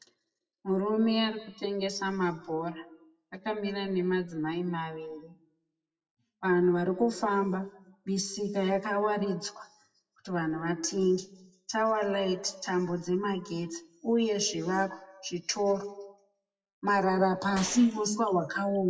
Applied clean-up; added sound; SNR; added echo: classical method WPE with log-MMSE.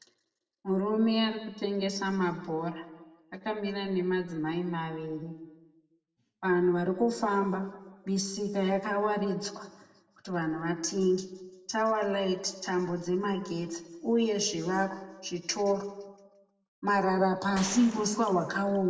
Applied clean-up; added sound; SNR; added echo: none; Gunshot, gunfire; 13 dB; reverberation time 1.2 s.